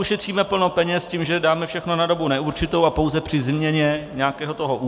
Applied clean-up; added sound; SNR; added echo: none; none; none; none.